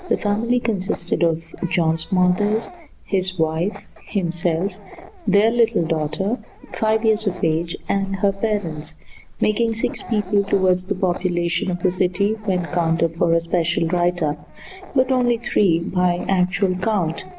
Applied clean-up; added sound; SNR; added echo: none; Dog; 16 dB; none.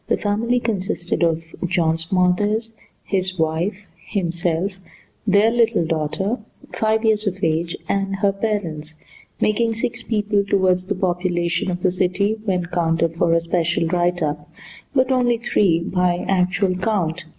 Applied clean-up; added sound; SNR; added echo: none; none; none; none.